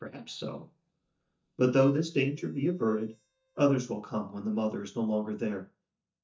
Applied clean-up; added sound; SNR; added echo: neural mask model DeepFilterNet 3.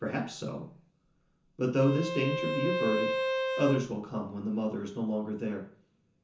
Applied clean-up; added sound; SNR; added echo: none; Bowed string instrument; 2 dB; reverberation time 0.9 s.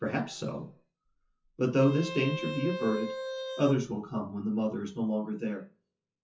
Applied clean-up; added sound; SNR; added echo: classical method WPE with log-MMSE.